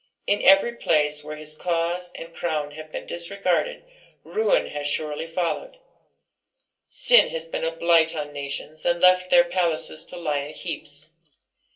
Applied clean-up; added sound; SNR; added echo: none; none; none; reverberation time 0.2 s.